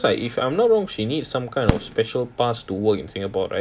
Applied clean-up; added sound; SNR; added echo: none; Fireworks; 6 dB; none.